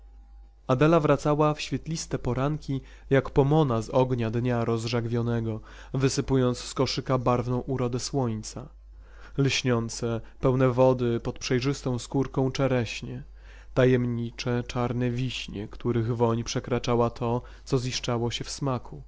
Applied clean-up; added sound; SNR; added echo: none; none; none; none.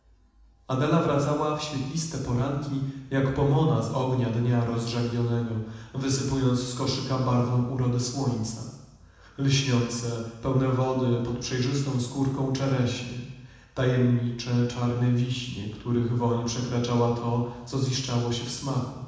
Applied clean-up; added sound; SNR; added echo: none; none; none; reverberation time 1.1 s.